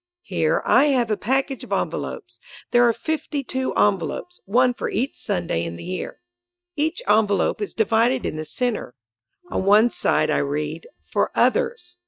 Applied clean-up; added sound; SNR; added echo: neural mask model DeepFilterNet 3.